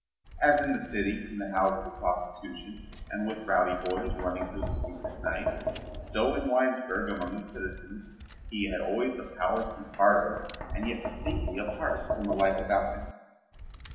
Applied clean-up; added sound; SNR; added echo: none; Tap; 8 dB; reverberation time 1.0 s.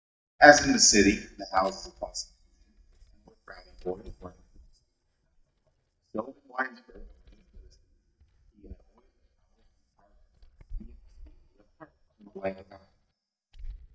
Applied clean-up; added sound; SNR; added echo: neural mask model DeepFilterNet 3.